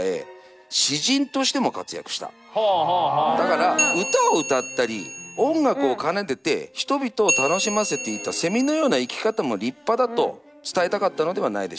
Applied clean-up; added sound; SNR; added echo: none; Bell; 7 dB; none.